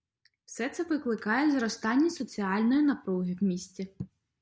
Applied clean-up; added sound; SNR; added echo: none; none; none; none.